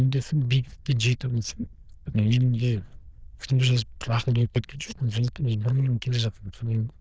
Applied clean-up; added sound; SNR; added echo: neural diffusion model UNIVERSE++.